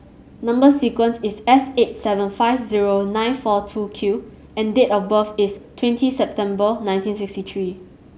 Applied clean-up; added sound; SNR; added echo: none; none; none; none.